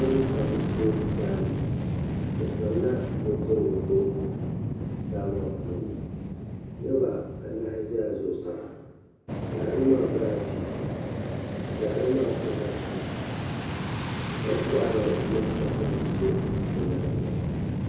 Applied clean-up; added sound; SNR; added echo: none; Fixed-wing aircraft, airplane; 0 dB; reverberation time 0.9 s.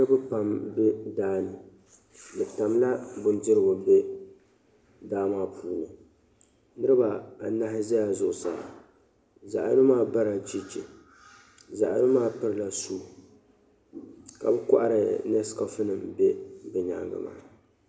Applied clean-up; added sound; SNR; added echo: none; none; none; none.